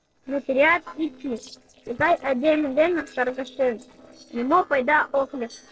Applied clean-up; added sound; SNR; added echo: neural separator model SepFormer DNS4.